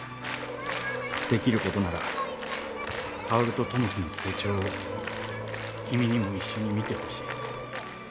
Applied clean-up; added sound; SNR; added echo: none; Subway, metro, underground + Applause; 6 dB; none.